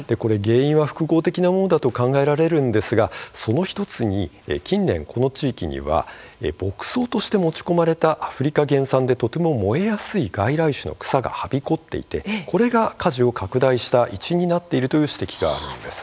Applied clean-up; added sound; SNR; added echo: none; none; none; none.